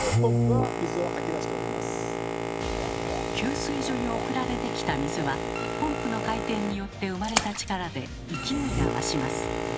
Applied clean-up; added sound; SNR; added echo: none; Boat, Water vehicle + Splash, splatter; -2 dB; none.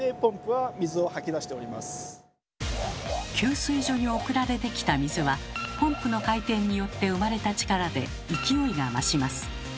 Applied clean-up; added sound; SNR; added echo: none; none; none; none.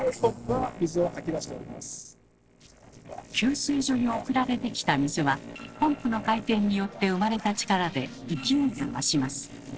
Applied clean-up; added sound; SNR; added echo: neural separator model SepFormer DNS4.